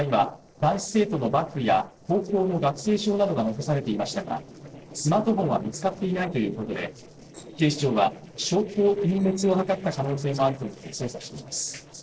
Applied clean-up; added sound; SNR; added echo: neural separator model SepFormer DNS4.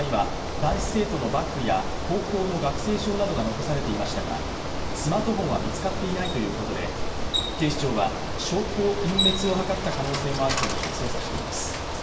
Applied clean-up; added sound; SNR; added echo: none; Bicycle; 1 dB; reverberation time 0.9 s.